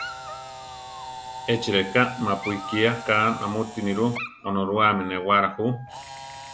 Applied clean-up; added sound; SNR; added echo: none; Camera + Dog; 12 dB; none.